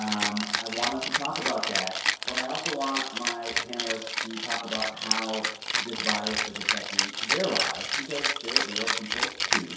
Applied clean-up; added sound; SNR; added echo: none; Rattle (instrument); -4 dB; reverberation time 0.7 s.